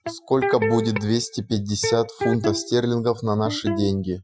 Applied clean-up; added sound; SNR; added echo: classical method Wiener filter.